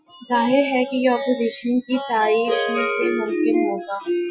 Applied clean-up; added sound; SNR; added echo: classical method Wiener filter.